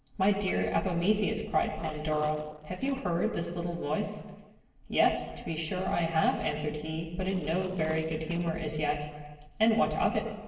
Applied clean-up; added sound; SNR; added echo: neural separator model SepFormer DNS4.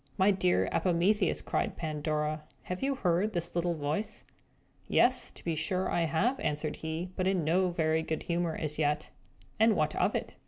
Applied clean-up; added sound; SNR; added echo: none; none; none; none.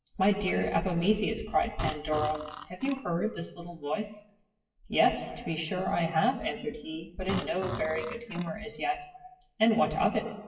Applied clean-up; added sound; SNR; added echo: classical method WPE with log-MMSE.